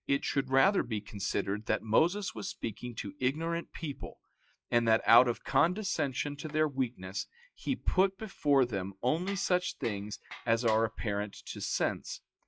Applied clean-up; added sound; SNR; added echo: classical method log-MMSE.